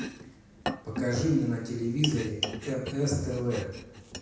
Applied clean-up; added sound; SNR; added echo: none; Domestic sounds, home sounds; 8 dB; reverberation time 0.9 s.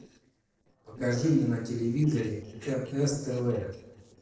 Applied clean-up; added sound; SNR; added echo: neural separator model SepFormer DNS4.